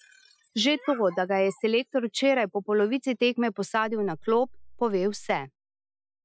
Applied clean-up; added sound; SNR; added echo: classical method Wiener filter.